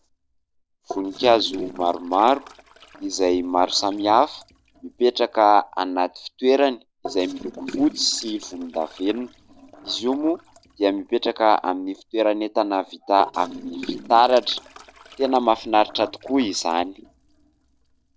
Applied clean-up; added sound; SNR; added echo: neural separator model SepFormer DNS4.